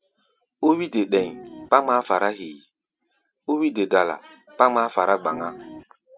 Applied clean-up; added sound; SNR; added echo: none; Piano; 14 dB; none.